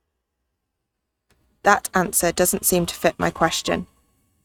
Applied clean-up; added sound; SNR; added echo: neural mask model RNNoise.